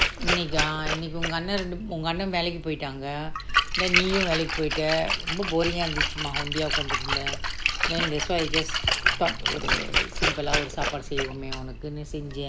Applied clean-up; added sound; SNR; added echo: none; Splash, splatter; -2 dB; none.